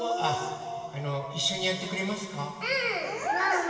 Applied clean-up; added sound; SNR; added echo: none; Dog; 15 dB; reverberation time 2.6 s.